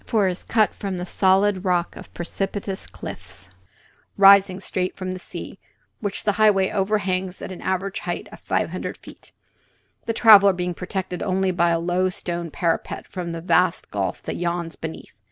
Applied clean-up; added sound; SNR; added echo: none; none; none; none.